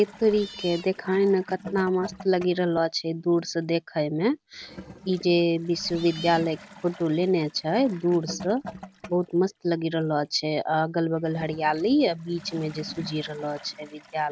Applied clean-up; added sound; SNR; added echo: none; Cat + Toilet flush / Gurgling; 18 dB; none.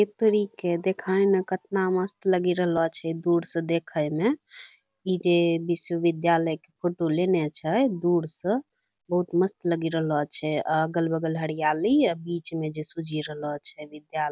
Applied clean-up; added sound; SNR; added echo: none; none; none; none.